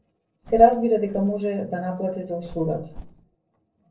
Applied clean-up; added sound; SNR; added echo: neural separator model SepFormer DNS4.